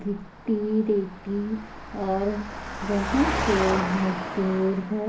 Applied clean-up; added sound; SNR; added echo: none; Engine; 6 dB; reverberation time 0.3 s.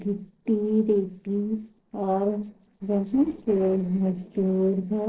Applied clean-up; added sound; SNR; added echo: neural separator model SepFormer DNS4.